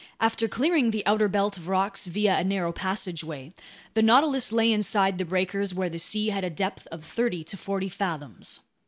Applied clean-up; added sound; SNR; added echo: none; none; none; none.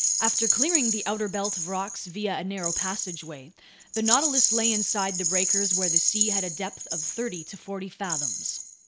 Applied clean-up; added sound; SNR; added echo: none; Rattle; -4 dB; none.